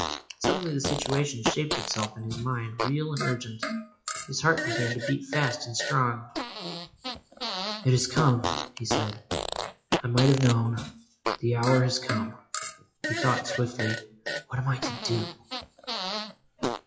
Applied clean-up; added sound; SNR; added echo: classical method WPE with log-MMSE.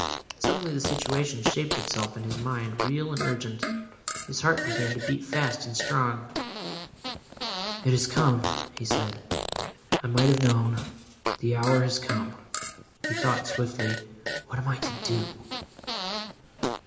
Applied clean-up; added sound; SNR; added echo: none; Fart; 4 dB; reverberation time 0.8 s.